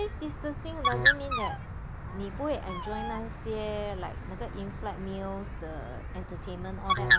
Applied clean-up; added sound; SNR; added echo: none; Bird; -5 dB; none.